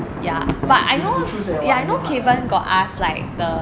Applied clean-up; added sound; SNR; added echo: none; Thunder; 9 dB; none.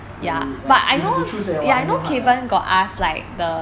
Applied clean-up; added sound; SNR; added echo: none; none; none; none.